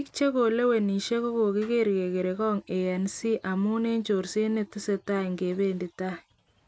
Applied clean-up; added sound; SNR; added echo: none; none; none; none.